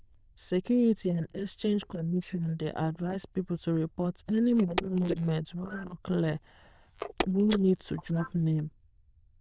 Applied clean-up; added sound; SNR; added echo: neural diffusion model UNIVERSE++.